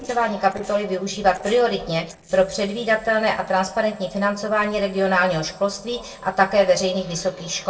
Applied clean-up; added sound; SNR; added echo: neural separator model SepFormer DNS4.